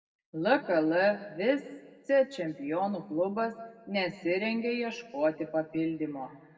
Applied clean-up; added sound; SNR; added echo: none; none; none; reverberation time 1.0 s.